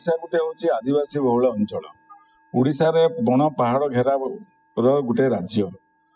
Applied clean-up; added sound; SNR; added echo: classical method spectral subtraction.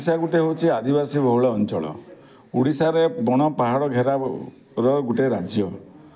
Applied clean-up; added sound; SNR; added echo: none; none; none; none.